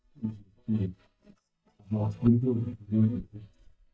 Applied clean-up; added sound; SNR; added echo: neural mask model DeepFilterNet 3.